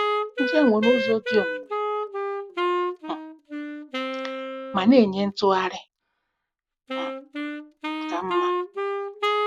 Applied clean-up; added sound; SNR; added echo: none; Wind instrument, woodwind instrument; 2 dB; none.